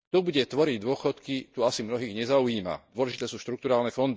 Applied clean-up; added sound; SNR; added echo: neural mask model DeepFilterNet 3.